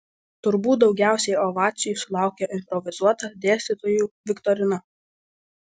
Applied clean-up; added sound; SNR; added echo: none; none; none; none.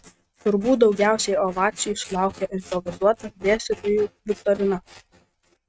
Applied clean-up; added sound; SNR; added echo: neural mask model RNNoise.